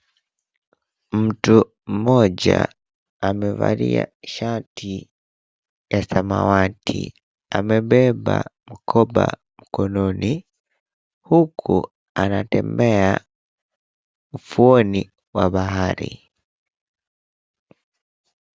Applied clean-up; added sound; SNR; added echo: none; none; none; none.